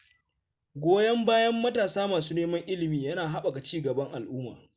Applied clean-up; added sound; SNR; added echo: none; none; none; none.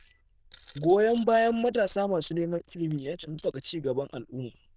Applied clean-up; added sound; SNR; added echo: neural diffusion model UNIVERSE++.